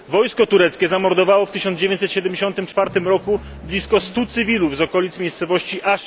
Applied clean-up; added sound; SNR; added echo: none; Piano; 19 dB; none.